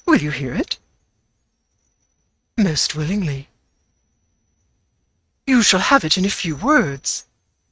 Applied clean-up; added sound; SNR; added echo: neural mask model RNNoise.